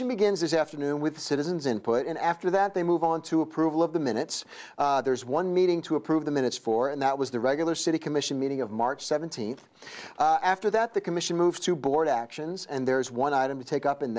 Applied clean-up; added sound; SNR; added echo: none; none; none; none.